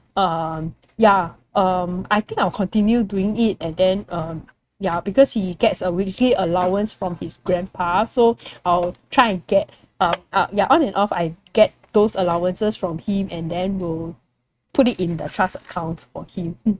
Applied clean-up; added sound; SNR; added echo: neural mask model RNNoise.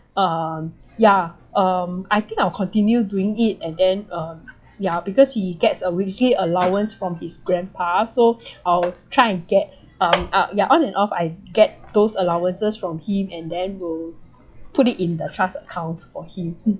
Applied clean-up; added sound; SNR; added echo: classical method log-MMSE.